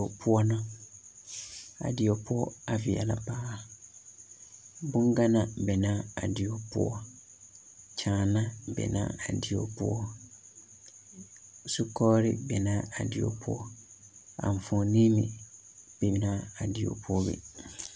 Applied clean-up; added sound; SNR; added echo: none; none; none; none.